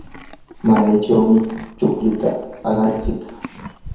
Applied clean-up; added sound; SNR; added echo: none; Livestock, farm animals, working animals; 14 dB; reverberation time 1.0 s.